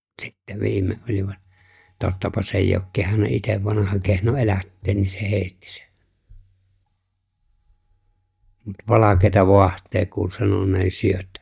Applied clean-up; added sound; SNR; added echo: neural mask model DeepFilterNet 3.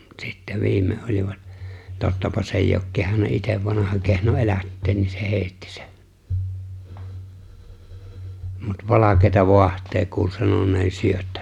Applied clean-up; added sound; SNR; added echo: none; none; none; none.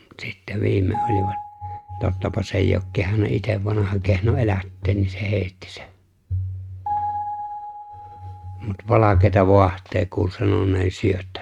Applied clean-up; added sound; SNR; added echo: neural mask model RNNoise.